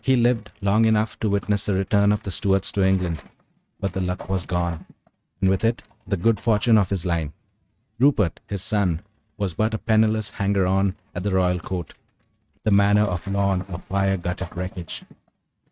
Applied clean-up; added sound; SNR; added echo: neural mask model RNNoise.